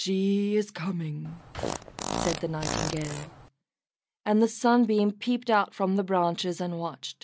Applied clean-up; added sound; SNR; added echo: none; Fart; 6 dB; none.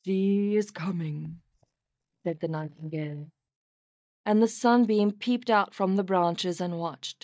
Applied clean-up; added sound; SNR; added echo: neural mask model DeepFilterNet 3.